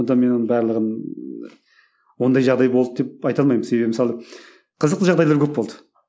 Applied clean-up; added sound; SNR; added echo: none; none; none; none.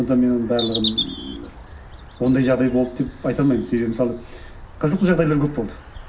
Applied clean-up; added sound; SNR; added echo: none; Bird vocalization, bird call, bird song; 5 dB; reverberation time 0.4 s.